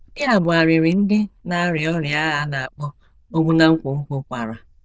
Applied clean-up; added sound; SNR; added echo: neural diffusion model UNIVERSE++.